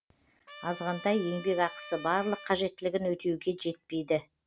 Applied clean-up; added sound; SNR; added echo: none; Trumpet; 15 dB; none.